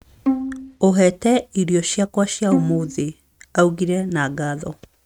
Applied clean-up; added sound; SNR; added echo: neural mask model RNNoise.